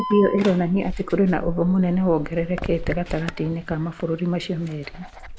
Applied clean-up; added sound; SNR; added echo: none; Alarm; 11 dB; none.